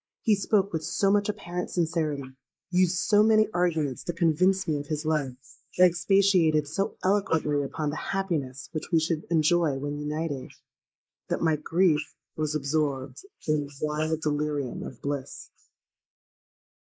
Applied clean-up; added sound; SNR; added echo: neural mask model Resemble Enhance denoiser.